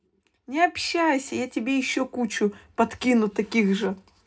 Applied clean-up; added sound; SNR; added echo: none; none; none; reverberation time 0.3 s.